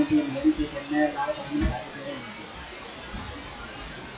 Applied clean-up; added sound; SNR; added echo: classical method WPE with log-MMSE.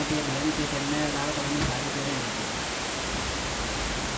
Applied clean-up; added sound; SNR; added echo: none; Water; -1 dB; reverberation time 0.2 s.